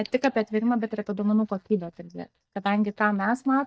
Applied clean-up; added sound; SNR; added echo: neural mask model DeepFilterNet 3.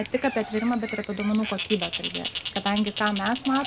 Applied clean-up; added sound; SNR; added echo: none; Scissors + Bird; 5 dB; none.